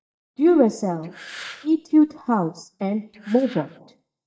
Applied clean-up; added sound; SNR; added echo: neural mask model DeepFilterNet 3.